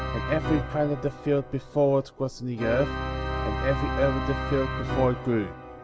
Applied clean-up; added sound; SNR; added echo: none; Organ; 4 dB; none.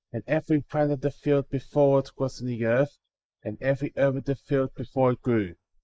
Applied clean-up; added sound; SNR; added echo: neural mask model Resemble Enhance denoiser.